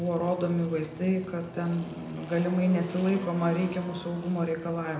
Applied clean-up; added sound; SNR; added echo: none; Engine; 15 dB; reverberation time 0.8 s.